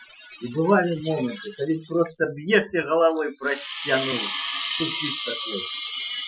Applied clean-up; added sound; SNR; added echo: classical method Wiener filter.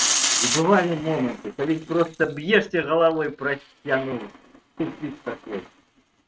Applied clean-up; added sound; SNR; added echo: neural mask model RNNoise.